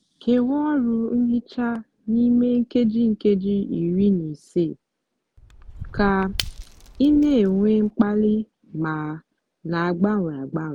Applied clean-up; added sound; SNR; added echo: none; Shatter / Crushing; 13 dB; none.